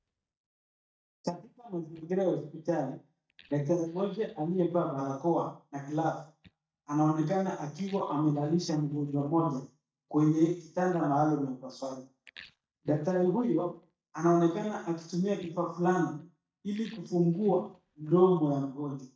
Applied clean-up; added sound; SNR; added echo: neural mask model DeepFilterNet 3.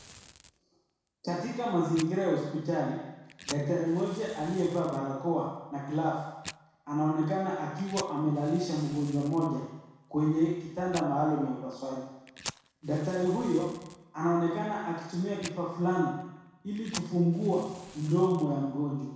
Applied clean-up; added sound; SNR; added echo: none; Fire; 19 dB; reverberation time 1.1 s.